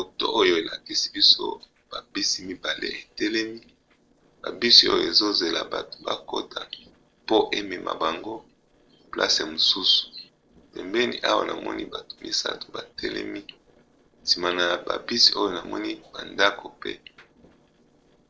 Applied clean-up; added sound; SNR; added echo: neural separator model SepFormer DNS4.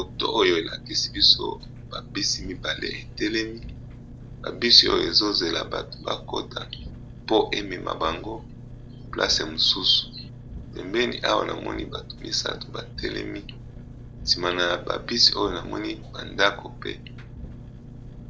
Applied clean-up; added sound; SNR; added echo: none; Engine; 13 dB; none.